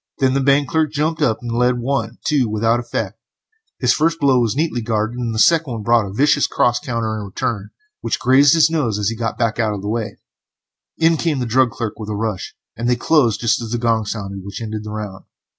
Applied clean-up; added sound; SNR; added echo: none; none; none; none.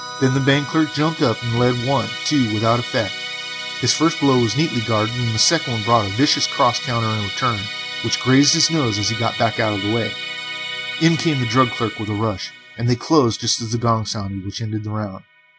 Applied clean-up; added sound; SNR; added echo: none; Musical instrument; 9 dB; none.